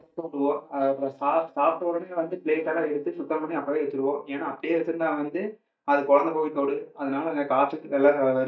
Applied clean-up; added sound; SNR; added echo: neural mask model DeepFilterNet 3.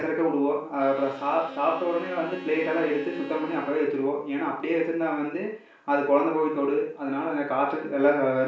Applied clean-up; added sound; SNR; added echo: none; Bowed string instrument; 15 dB; reverberation time 0.4 s.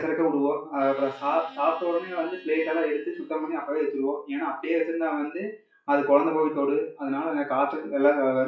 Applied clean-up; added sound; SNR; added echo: classical method WPE with log-MMSE.